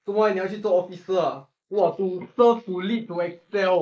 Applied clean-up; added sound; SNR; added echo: neural mask model Resemble Enhance denoiser.